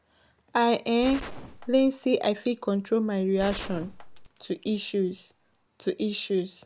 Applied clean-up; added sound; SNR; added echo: none; Gunshot, gunfire; 15 dB; none.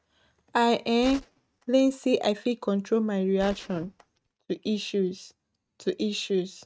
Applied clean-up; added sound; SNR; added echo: neural mask model RNNoise.